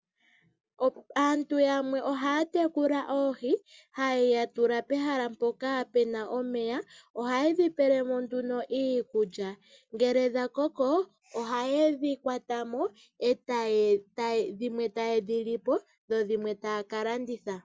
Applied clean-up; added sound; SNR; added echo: none; none; none; none.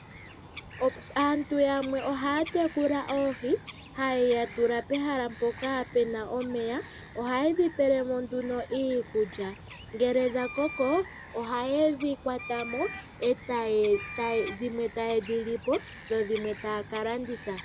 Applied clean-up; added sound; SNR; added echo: none; Wind instrument, woodwind instrument + Bird vocalization, bird call, bird song; 15 dB; none.